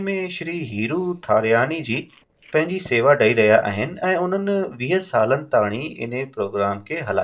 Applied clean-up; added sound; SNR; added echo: neural separator model SepFormer DNS4.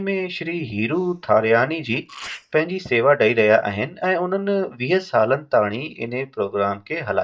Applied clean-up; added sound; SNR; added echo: neural mask model DeepFilterNet 3.